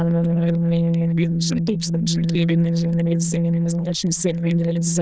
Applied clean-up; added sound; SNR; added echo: neural diffusion model UNIVERSE++.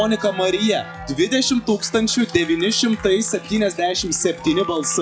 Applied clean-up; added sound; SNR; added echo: classical method log-MMSE.